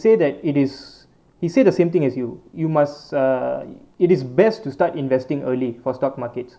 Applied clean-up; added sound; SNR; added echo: none; none; none; none.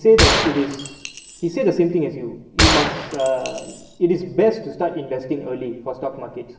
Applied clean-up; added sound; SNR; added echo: none; Gunshot, gunfire; 1 dB; reverberation time 0.9 s.